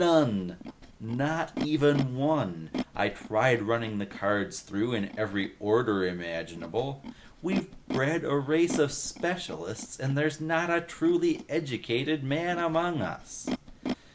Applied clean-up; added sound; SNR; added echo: none; Animal; 12 dB; none.